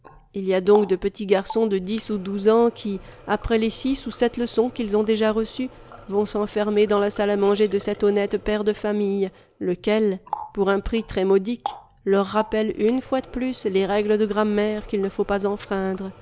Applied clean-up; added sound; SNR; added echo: none; Water tap, faucet; 19 dB; none.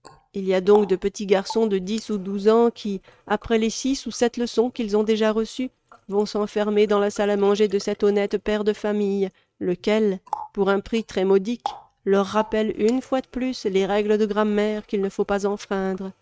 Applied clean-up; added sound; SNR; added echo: neural mask model RNNoise.